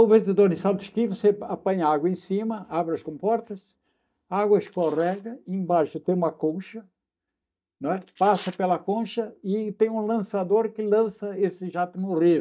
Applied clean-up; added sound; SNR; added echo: neural mask model DeepFilterNet 3.